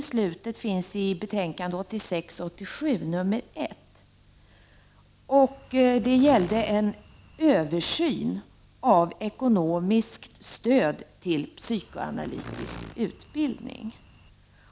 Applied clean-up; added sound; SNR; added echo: none; Insect; 17 dB; none.